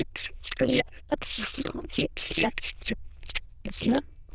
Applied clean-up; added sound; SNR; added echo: neural diffusion model UNIVERSE++.